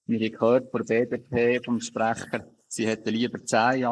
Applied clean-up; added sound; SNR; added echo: neural mask model Resemble Enhance denoiser.